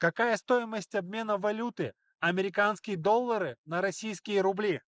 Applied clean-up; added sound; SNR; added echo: neural mask model Resemble Enhance denoiser.